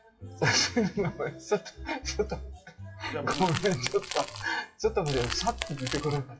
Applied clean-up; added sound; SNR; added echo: classical method WPE with log-MMSE.